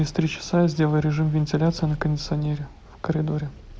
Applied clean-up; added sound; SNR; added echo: none; none; none; none.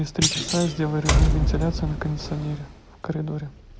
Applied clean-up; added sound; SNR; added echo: none; Thump, thud + Door; -2 dB; none.